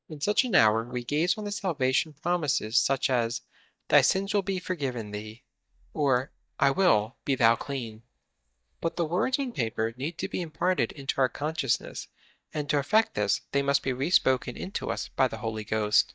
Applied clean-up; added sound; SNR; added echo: neural mask model DeepFilterNet 3.